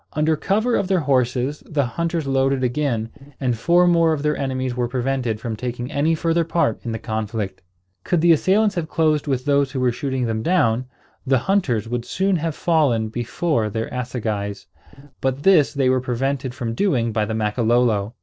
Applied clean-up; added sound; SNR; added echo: neural separator model SepFormer DNS4.